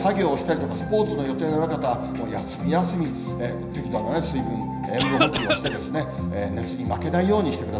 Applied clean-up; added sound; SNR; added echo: none; Cough; 0 dB; reverberation time 0.9 s.